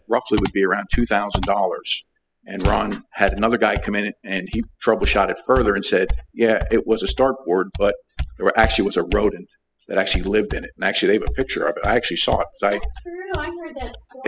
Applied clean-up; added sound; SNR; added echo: classical method spectral subtraction.